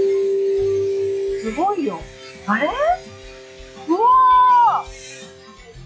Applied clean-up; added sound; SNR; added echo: classical method log-MMSE.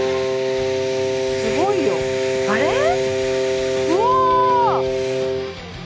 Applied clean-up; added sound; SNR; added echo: none; Wind instrument, woodwind instrument; -2 dB; none.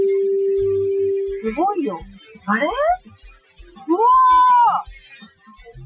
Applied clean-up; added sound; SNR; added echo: classical method Wiener filter.